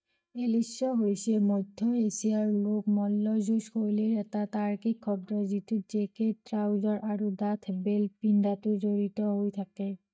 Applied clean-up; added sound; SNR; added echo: neural mask model DeepFilterNet 3.